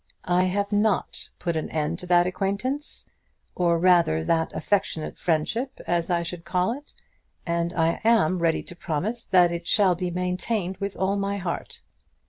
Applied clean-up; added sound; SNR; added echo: none; none; none; none.